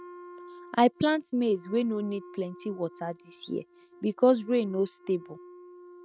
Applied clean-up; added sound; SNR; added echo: neural mask model RNNoise.